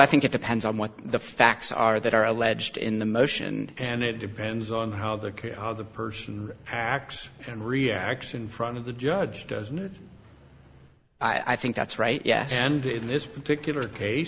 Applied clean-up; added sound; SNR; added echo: none; none; none; none.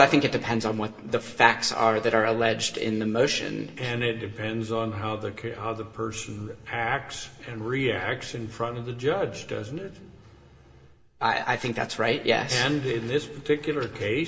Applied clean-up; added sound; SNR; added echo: none; none; none; reverberation time 0.9 s.